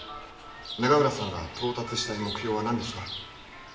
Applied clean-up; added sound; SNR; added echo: none; Chirp, tweet; 13 dB; reverberation time 0.9 s.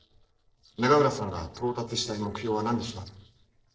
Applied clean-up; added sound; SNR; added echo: neural separator model SepFormer DNS4.